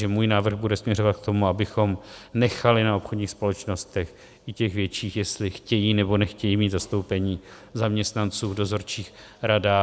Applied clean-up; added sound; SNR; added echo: none; none; none; none.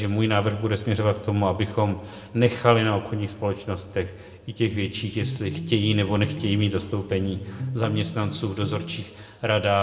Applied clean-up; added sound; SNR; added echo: none; Electric guitar; 10 dB; reverberation time 1.2 s.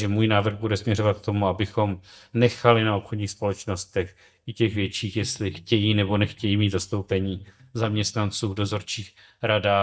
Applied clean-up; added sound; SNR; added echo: neural mask model DeepFilterNet 3.